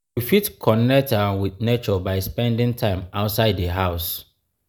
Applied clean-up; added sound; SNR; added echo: none; none; none; none.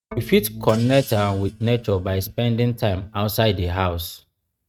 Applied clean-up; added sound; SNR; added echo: neural mask model RNNoise.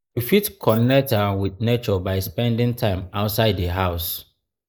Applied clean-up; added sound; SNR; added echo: neural mask model Resemble Enhance denoiser.